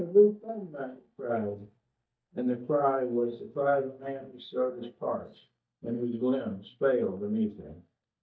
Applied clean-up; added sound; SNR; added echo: neural mask model DeepFilterNet 3.